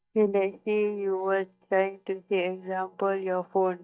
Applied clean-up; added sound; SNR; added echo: neural mask model DeepFilterNet 3.